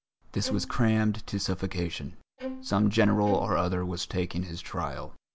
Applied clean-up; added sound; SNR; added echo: none; Bowed string instrument; 12 dB; none.